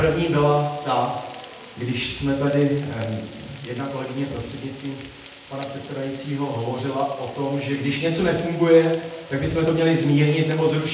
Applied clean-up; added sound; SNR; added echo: none; Frying (food); 16 dB; reverberation time 0.8 s.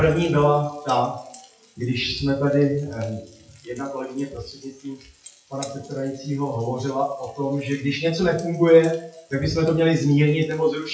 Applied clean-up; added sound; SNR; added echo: classical method WPE with log-MMSE.